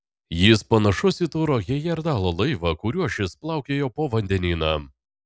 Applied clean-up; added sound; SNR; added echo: none; none; none; none.